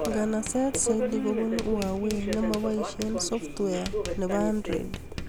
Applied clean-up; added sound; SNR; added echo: none; Subway, metro, underground + Writing; 4 dB; none.